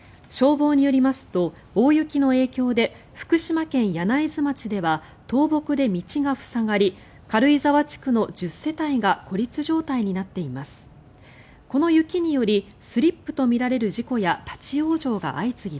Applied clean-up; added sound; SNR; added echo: none; none; none; none.